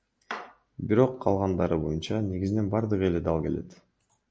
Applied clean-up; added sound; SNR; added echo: none; none; none; none.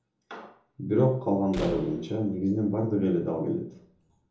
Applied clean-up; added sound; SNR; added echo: none; Slam; 14 dB; reverberation time 1.0 s.